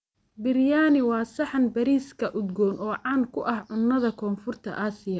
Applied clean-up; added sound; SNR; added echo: none; none; none; none.